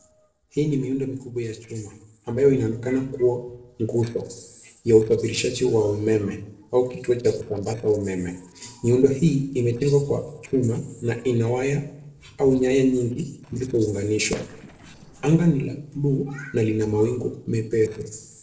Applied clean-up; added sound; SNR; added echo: neural separator model SepFormer DNS4.